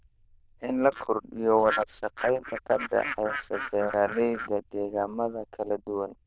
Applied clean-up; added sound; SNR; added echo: neural diffusion model UNIVERSE++.